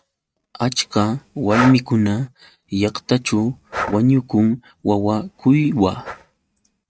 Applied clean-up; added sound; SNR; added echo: neural mask model RNNoise.